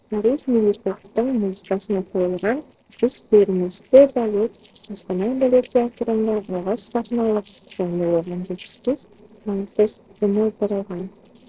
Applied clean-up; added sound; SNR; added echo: neural separator model SepFormer DNS4.